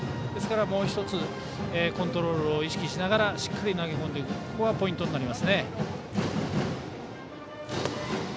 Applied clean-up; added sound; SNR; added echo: none; none; none; none.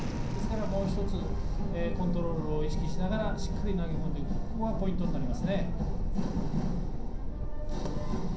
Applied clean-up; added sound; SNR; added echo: none; Thunderstorm; -3 dB; reverberation time 0.6 s.